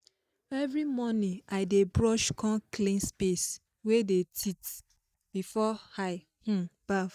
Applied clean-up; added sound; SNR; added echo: neural mask model DeepFilterNet 3.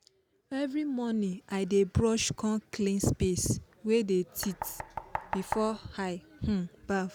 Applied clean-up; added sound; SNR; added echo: none; Knock; 11 dB; none.